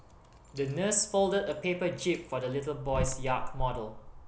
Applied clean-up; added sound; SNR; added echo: none; Keys jangling; 8 dB; none.